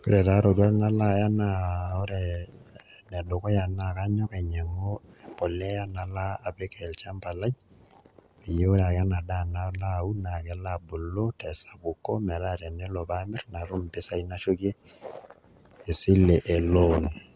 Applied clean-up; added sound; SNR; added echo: none; none; none; none.